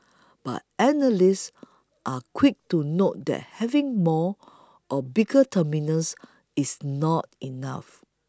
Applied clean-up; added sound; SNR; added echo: none; none; none; none.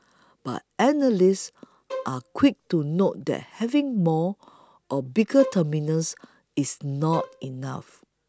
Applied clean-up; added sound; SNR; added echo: none; Bowed string instrument; 14 dB; none.